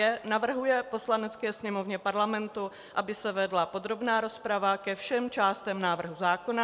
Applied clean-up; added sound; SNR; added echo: none; none; none; none.